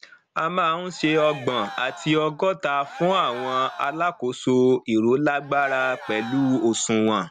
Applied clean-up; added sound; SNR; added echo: none; Cheering; 15 dB; none.